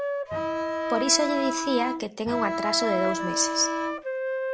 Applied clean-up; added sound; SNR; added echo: none; Wind instrument, woodwind instrument + Bowed string instrument; 0 dB; none.